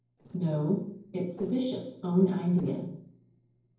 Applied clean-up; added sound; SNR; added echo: neural separator model SepFormer DNS4.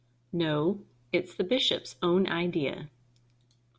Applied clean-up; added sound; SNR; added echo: none; none; none; none.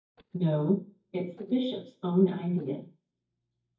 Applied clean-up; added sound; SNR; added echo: neural mask model DeepFilterNet 3.